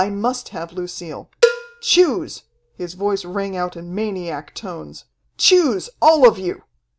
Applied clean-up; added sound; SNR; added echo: none; Cowbell; 4 dB; none.